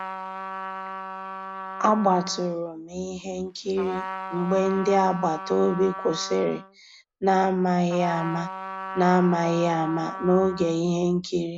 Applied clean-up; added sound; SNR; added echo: none; Trumpet; 11 dB; none.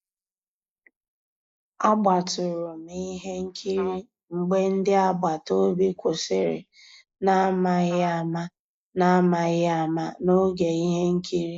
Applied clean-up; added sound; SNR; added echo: neural mask model Resemble Enhance denoiser.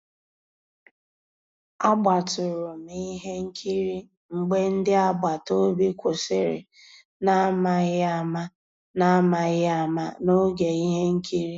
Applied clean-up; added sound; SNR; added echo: none; none; none; none.